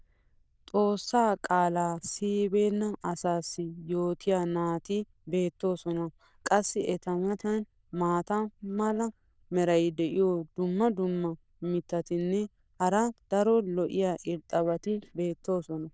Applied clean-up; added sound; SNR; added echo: neural diffusion model UNIVERSE++.